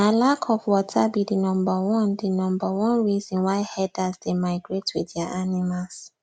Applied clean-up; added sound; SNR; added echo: none; none; none; none.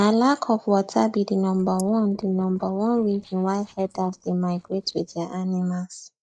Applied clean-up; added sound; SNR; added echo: neural mask model DeepFilterNet 3.